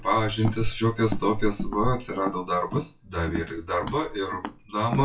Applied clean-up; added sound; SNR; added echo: classical method WPE with log-MMSE.